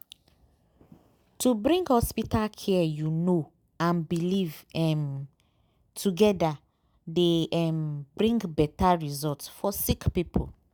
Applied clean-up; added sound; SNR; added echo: none; none; none; none.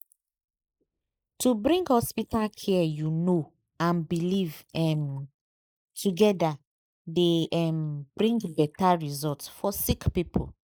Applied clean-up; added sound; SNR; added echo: neural mask model Resemble Enhance denoiser.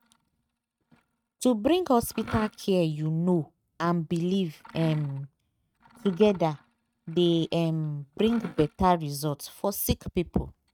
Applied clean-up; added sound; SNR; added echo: neural mask model RNNoise.